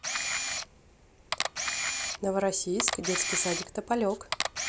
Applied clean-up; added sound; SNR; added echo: none; Camera; 1 dB; none.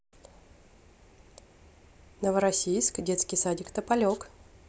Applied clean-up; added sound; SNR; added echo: none; none; none; none.